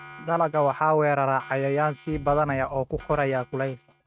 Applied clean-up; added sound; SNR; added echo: neural mask model RNNoise.